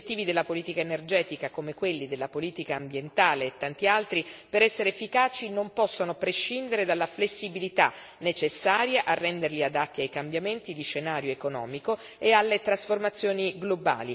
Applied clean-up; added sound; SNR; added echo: none; none; none; none.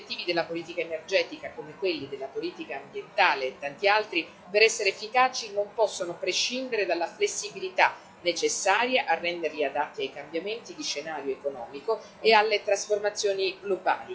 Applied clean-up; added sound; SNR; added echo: classical method log-MMSE.